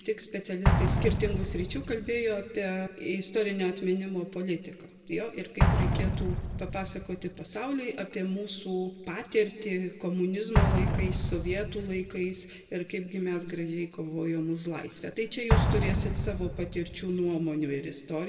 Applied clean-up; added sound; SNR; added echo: none; Explosion; 0 dB; reverberation time 1.6 s.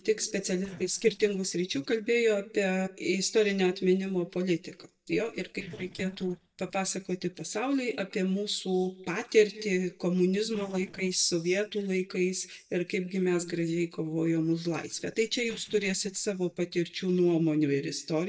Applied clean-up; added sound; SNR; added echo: neural mask model DeepFilterNet 3.